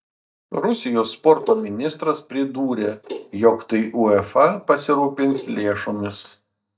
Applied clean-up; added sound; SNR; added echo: neural mask model DeepFilterNet 3.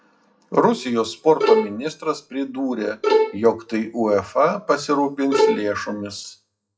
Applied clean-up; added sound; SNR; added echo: classical method WPE with log-MMSE.